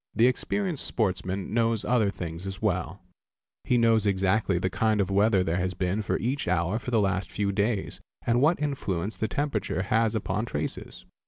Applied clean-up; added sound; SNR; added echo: none; none; none; none.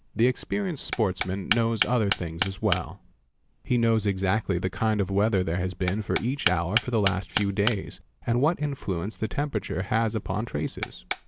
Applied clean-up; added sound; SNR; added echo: none; Hammer; 10 dB; none.